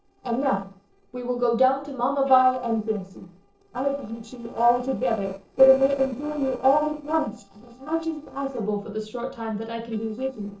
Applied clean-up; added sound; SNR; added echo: neural separator model SepFormer DNS4.